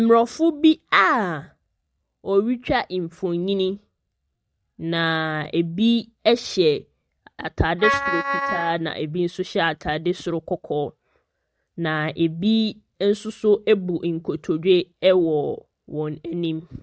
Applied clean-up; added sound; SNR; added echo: neural mask model RNNoise.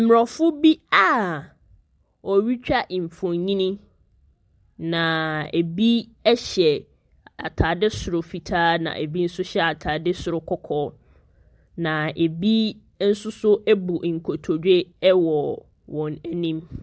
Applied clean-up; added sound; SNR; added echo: none; none; none; none.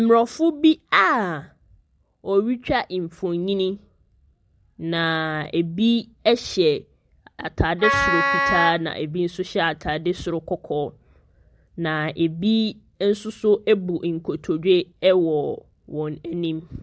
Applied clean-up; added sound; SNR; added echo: none; Wind instrument, woodwind instrument; -1 dB; none.